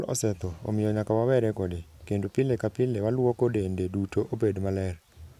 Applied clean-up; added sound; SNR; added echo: none; none; none; none.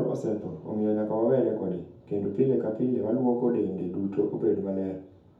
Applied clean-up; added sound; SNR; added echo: none; none; none; reverberation time 0.6 s.